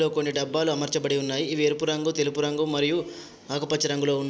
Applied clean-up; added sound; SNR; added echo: none; none; none; none.